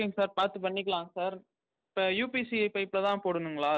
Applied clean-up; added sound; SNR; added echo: none; none; none; none.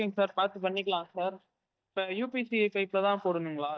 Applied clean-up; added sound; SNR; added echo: neural mask model DeepFilterNet 3.